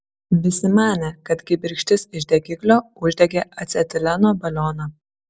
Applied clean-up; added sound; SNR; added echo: none; none; none; none.